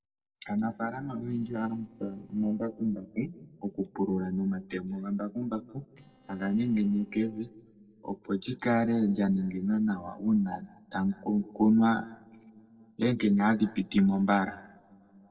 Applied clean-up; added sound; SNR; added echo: neural separator model SepFormer DNS4.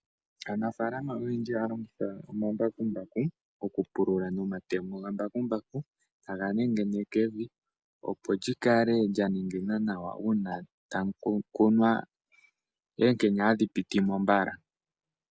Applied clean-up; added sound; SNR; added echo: none; none; none; none.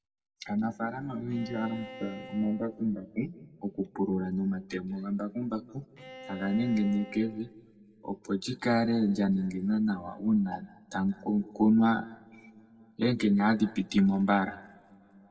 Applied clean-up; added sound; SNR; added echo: none; Bowed string instrument; 17 dB; reverberation time 1.0 s.